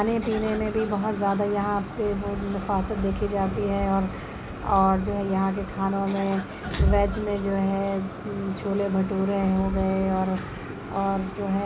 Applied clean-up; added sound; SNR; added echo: none; Cough + Fire; 12 dB; none.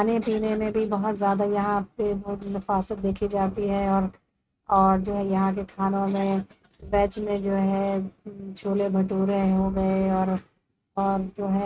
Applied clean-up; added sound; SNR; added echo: neural mask model RNNoise.